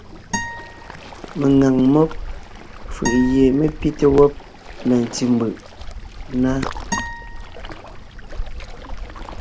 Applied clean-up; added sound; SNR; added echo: none; Waves, surf + Acoustic guitar; 9 dB; none.